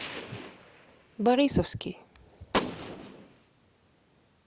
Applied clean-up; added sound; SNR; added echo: none; Gunshot, gunfire; 8 dB; none.